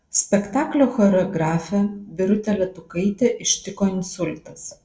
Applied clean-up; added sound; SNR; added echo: none; none; none; reverberation time 0.2 s.